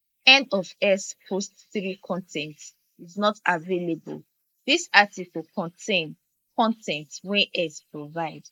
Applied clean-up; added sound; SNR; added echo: neural mask model Resemble Enhance denoiser.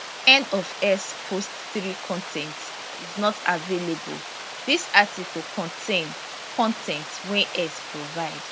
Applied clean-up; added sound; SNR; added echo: none; Water; 9 dB; none.